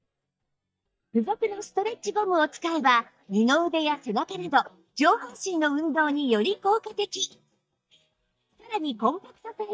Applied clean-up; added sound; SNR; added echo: neural mask model DeepFilterNet 3.